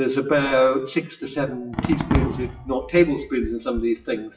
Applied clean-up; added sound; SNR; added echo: classical method WPE with log-MMSE.